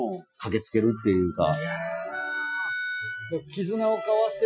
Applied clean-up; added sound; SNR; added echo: classical method Wiener filter.